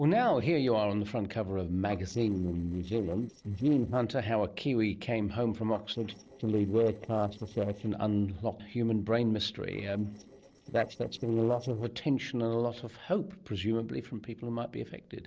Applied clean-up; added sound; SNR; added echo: neural separator model SepFormer DNS4.